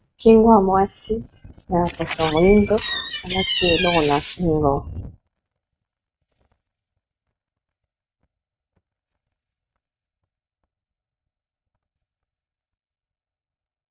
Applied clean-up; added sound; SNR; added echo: neural mask model RNNoise.